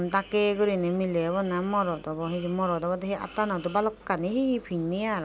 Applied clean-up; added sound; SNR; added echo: none; none; none; none.